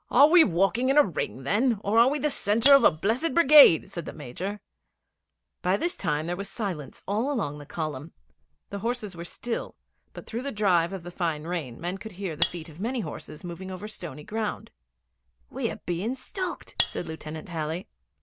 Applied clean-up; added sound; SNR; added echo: none; Cutlery, silverware; 6 dB; none.